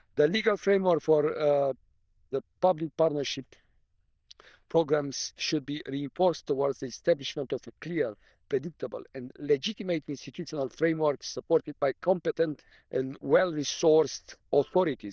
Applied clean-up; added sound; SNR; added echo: neural diffusion model UNIVERSE++.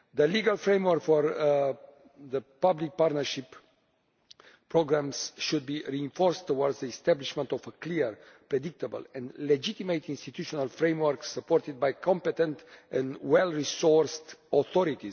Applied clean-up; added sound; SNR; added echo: none; none; none; none.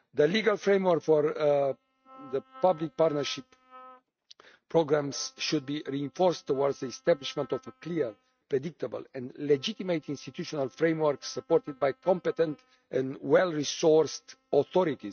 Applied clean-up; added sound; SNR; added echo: neural mask model RNNoise.